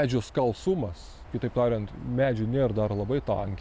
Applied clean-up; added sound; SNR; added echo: none; none; none; none.